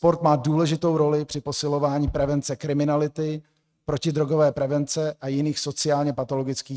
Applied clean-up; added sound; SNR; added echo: neural mask model RNNoise.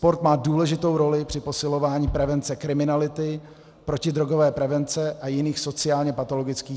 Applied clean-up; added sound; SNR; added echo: none; Bass drum; 14 dB; none.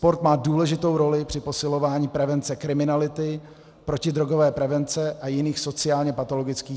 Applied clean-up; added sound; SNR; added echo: none; none; none; none.